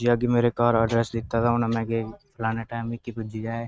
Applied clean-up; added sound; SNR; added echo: neural mask model RNNoise.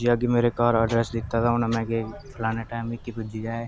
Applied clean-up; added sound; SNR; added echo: none; Bird vocalization, bird call, bird song; 19 dB; none.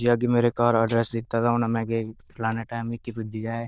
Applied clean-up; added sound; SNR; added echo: neural diffusion model UNIVERSE++.